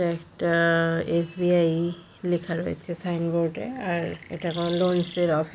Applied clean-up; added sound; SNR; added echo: none; Chirp, tweet; 17 dB; none.